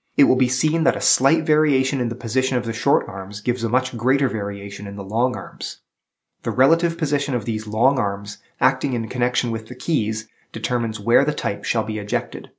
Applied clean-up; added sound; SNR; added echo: none; none; none; none.